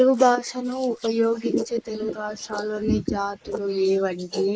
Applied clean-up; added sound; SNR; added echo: neural mask model Resemble Enhance denoiser.